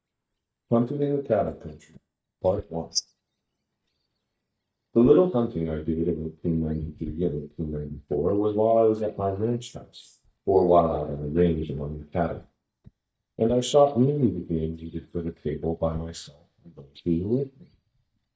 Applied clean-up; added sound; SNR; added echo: neural mask model DeepFilterNet 3.